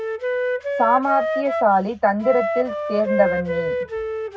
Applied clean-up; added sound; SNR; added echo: none; Wind instrument, woodwind instrument; 2 dB; reverberation time 0.3 s.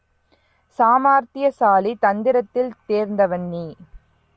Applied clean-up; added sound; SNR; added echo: none; none; none; none.